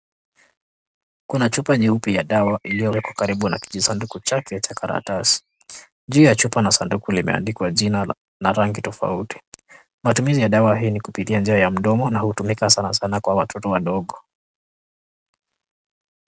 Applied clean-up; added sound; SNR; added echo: neural mask model RNNoise.